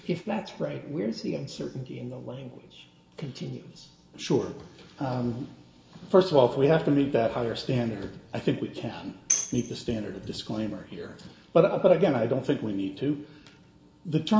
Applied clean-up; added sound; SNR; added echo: none; Tambourine; 5 dB; reverberation time 2.9 s.